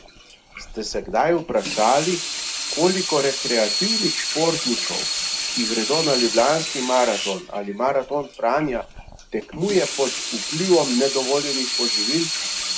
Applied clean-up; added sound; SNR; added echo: none; Sink (filling or washing) / Water tap, faucet; 4 dB; none.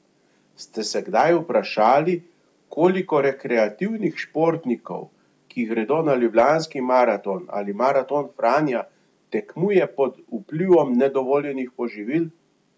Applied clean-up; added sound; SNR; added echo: none; none; none; none.